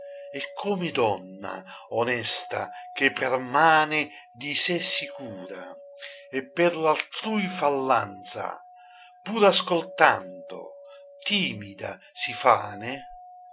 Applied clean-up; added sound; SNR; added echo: none; Doorbell; 18 dB; none.